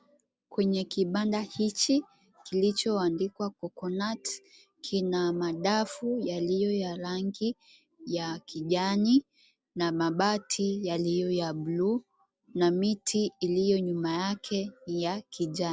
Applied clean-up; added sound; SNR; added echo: none; none; none; none.